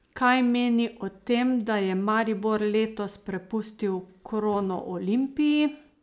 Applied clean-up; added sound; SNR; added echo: none; none; none; none.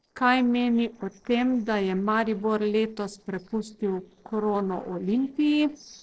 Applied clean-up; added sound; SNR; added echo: neural separator model SepFormer DNS4.